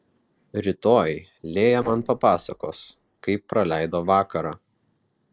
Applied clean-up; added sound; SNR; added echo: neural separator model SepFormer DNS4.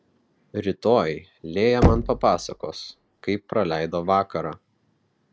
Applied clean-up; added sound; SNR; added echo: none; Knock; 3 dB; none.